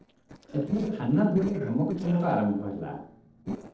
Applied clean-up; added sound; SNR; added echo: neural separator model SepFormer DNS4.